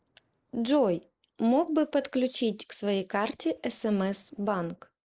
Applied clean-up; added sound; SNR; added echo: neural mask model Resemble Enhance denoiser.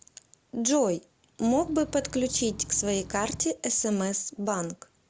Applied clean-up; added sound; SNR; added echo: none; Engine / Truck / Car; 15 dB; none.